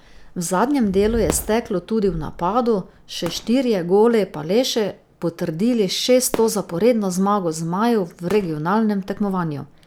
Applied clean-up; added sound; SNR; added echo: none; Fireworks; 20 dB; none.